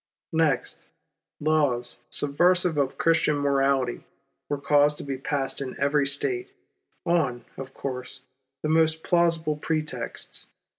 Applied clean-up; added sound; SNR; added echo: none; none; none; none.